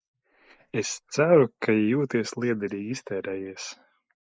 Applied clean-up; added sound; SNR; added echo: neural mask model Resemble Enhance denoiser.